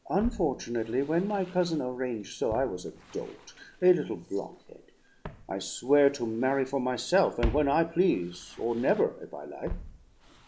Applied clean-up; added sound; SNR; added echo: none; Walk, footsteps; 13 dB; none.